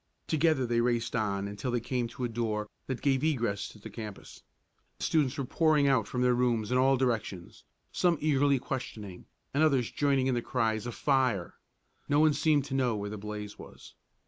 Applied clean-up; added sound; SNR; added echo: none; none; none; none.